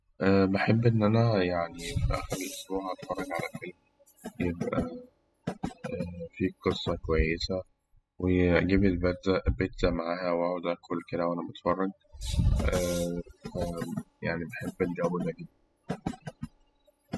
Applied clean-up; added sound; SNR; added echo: classical method spectral subtraction.